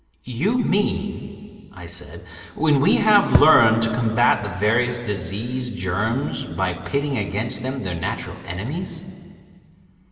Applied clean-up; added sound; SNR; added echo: none; Thump, thud; 0 dB; reverberation time 2.6 s.